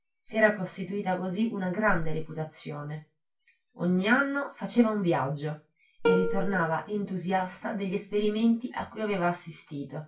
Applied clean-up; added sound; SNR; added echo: none; Plucked string instrument; 3 dB; reverberation time 0.2 s.